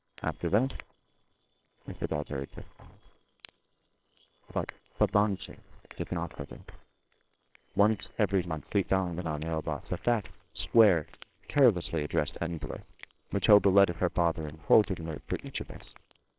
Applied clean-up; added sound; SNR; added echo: neural separator model SepFormer WHAMR!.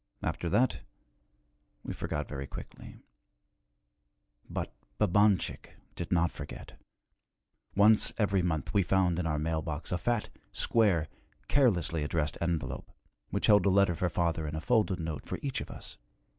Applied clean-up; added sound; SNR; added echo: none; none; none; none.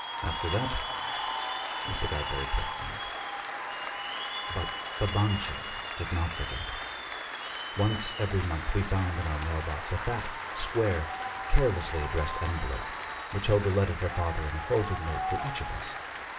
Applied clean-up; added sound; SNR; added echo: none; Applause / Cheering; 4 dB; reverberation time 1.1 s.